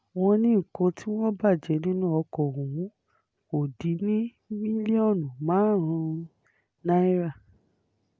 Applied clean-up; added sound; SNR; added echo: none; none; none; none.